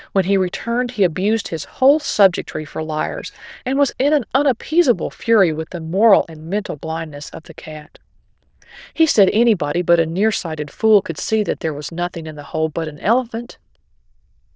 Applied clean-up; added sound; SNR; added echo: neural diffusion model UNIVERSE++.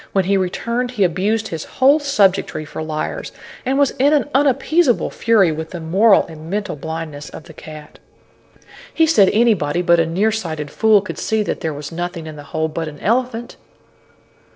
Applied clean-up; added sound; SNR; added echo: neural separator model SepFormer DNS4.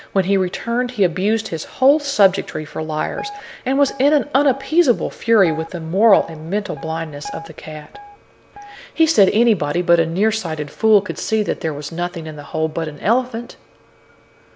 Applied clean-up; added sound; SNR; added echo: none; Guitar; 17 dB; none.